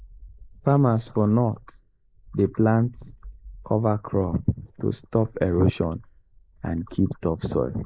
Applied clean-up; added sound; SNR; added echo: neural mask model Resemble Enhance denoiser.